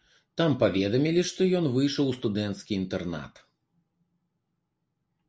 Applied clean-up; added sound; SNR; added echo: none; none; none; none.